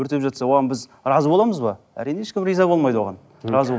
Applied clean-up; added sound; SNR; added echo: none; none; none; none.